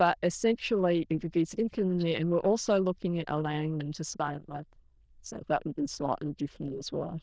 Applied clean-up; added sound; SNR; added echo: neural diffusion model UNIVERSE++.